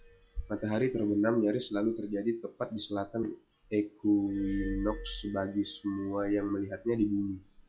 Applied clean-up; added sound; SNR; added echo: classical method log-MMSE.